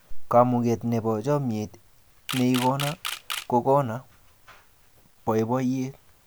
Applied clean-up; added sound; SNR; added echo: none; Camera; 10 dB; none.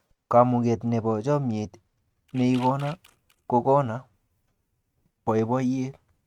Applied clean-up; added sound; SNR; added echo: neural mask model RNNoise.